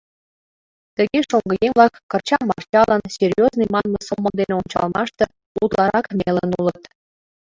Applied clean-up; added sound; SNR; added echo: none; none; none; none.